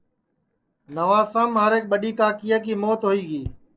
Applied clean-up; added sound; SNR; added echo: neural separator model SepFormer DNS4.